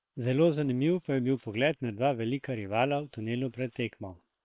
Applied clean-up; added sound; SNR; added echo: neural separator model SepFormer WHAM!.